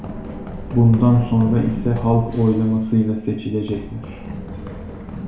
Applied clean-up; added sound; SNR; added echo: none; Run; 11 dB; reverberation time 0.6 s.